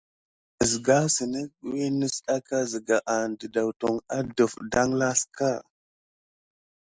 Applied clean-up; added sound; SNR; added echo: none; none; none; none.